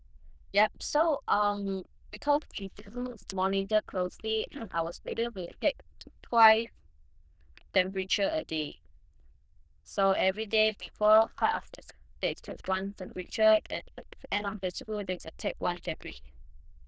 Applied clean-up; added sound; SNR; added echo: neural diffusion model UNIVERSE++.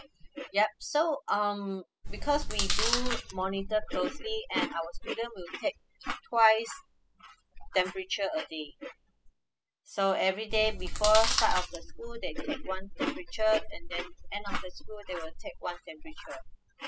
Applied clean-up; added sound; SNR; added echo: classical method spectral subtraction.